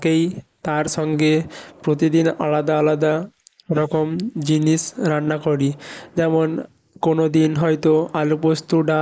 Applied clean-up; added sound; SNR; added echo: neural mask model Resemble Enhance denoiser.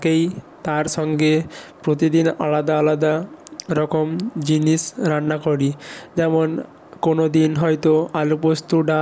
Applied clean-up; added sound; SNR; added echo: none; none; none; none.